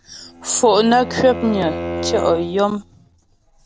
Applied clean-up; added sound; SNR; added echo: none; Bowed string instrument; 10 dB; none.